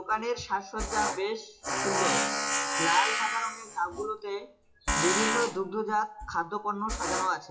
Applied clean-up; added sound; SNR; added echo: classical method WPE with log-MMSE.